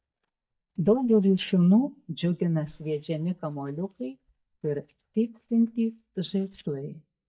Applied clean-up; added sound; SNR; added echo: neural mask model DeepFilterNet 3.